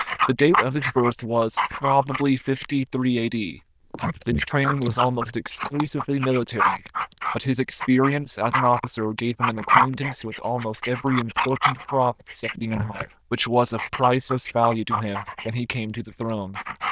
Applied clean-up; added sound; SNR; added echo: neural diffusion model UNIVERSE++.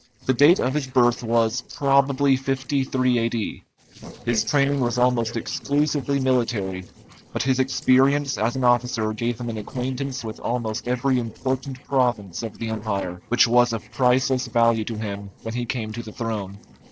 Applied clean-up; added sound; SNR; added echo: neural separator model SepFormer DNS4.